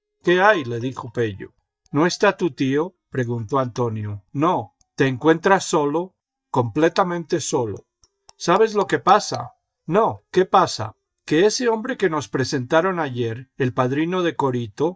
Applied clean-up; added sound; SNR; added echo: neural mask model DeepFilterNet 3.